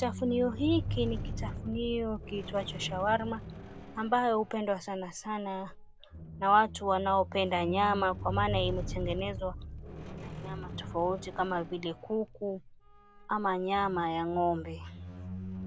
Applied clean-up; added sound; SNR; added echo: none; Squeak; 8 dB; none.